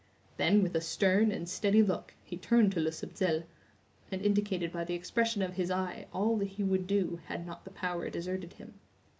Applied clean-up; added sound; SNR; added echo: none; none; none; none.